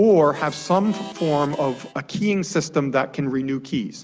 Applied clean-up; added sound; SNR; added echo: none; Harmonica; 19 dB; none.